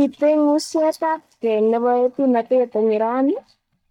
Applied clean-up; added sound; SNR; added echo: neural mask model DeepFilterNet 3.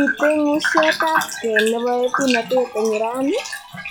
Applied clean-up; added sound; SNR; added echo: classical method log-MMSE.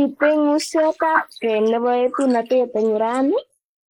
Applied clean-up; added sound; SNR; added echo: neural mask model Resemble Enhance denoiser.